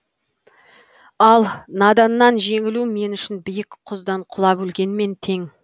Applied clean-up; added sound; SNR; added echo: none; none; none; none.